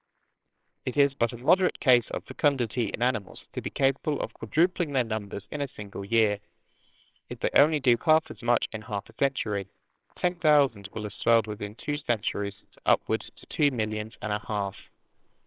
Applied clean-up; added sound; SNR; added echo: neural separator model SepFormer WHAMR!.